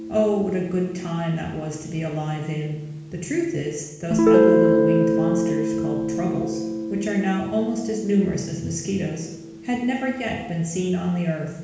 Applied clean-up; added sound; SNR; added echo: none; Guitar; 0 dB; reverberation time 1.1 s.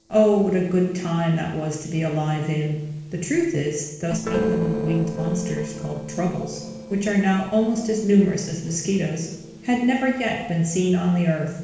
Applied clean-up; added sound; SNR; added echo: neural separator model SepFormer DNS4.